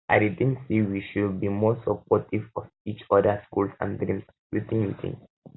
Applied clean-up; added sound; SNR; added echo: none; none; none; none.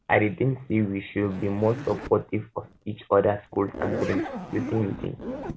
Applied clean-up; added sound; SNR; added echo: none; Zipper (clothing); 10 dB; none.